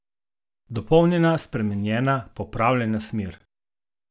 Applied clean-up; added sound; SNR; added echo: none; none; none; none.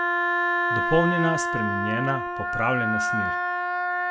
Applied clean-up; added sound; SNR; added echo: none; Wind instrument, woodwind instrument; -3 dB; none.